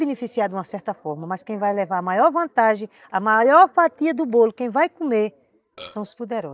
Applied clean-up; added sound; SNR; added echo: neural mask model DeepFilterNet 3.